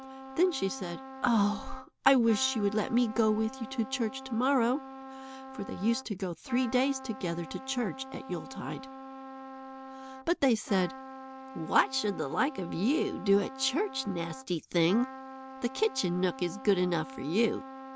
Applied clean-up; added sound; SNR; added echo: none; Trumpet; 14 dB; none.